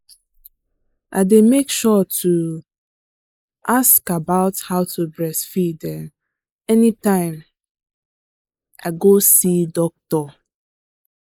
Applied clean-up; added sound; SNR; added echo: neural mask model Resemble Enhance denoiser.